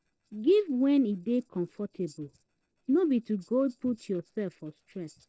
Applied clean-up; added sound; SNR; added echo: neural separator model SepFormer DNS4.